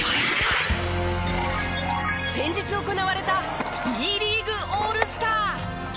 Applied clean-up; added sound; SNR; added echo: none; none; none; none.